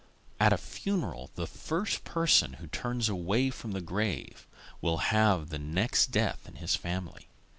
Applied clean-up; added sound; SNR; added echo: none; none; none; none.